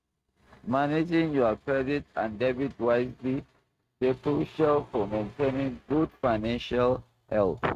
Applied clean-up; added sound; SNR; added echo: neural mask model RNNoise.